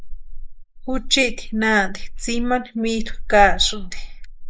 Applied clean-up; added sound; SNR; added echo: neural mask model Resemble Enhance denoiser.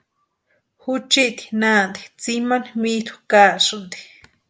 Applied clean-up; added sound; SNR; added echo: none; none; none; none.